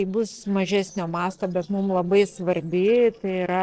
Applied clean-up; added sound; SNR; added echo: neural separator model SepFormer DNS4.